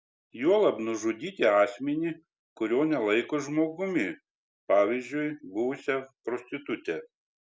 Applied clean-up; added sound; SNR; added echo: none; none; none; none.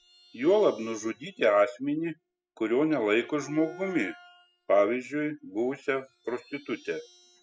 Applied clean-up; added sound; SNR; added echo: classical method spectral subtraction.